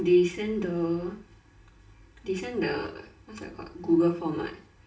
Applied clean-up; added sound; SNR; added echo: none; none; none; reverberation time 0.4 s.